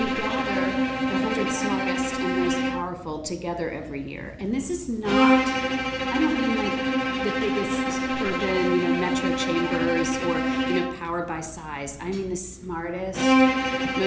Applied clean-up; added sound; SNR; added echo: none; Bowed string instrument; -3 dB; none.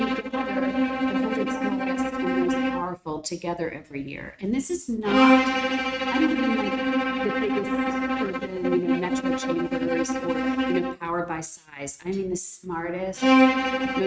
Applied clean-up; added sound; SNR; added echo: neural mask model RNNoise.